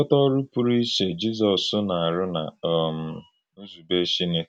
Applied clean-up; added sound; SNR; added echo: none; none; none; none.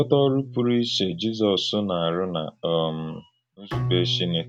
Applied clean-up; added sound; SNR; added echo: none; Bowed string instrument; 11 dB; none.